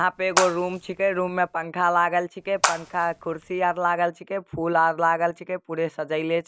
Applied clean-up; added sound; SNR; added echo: none; Water / Splash, splatter; 6 dB; none.